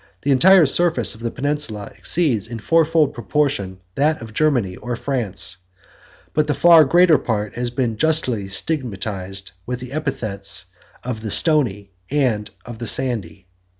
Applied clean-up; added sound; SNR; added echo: none; none; none; none.